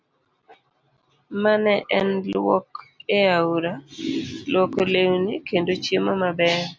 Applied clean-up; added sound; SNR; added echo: none; none; none; none.